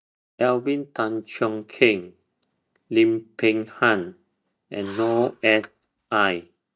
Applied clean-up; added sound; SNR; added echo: neural mask model DeepFilterNet 3.